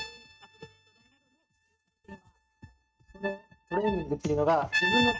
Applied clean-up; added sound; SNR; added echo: neural mask model RNNoise.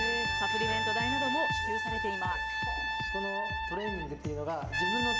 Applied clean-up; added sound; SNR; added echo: none; Brass instrument; -4 dB; none.